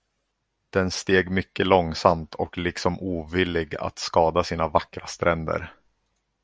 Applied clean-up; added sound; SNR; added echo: none; none; none; none.